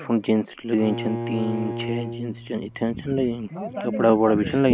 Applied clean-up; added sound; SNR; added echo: none; Bowed string instrument; 9 dB; none.